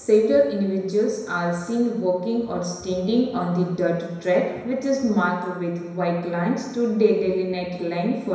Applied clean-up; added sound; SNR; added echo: none; none; none; reverberation time 1.0 s.